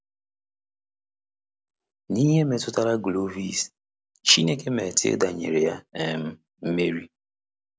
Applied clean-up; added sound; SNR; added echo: none; none; none; none.